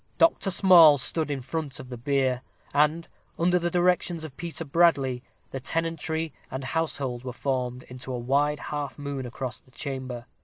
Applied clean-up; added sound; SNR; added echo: none; none; none; none.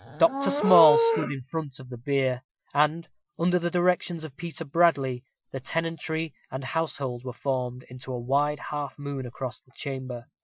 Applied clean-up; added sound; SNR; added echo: classical method Wiener filter.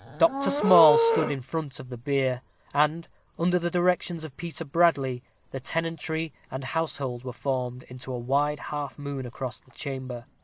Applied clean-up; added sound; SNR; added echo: none; Livestock, farm animals, working animals; 7 dB; none.